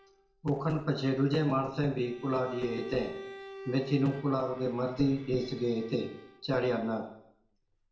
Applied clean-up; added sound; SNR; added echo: none; Bowed string instrument; 17 dB; reverberation time 0.7 s.